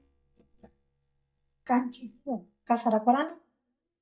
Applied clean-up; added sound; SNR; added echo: neural mask model DeepFilterNet 3.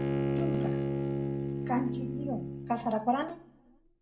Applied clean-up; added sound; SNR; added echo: none; Bowed string instrument; -2 dB; reverberation time 0.4 s.